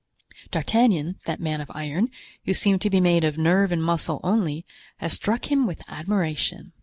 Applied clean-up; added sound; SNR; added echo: none; none; none; none.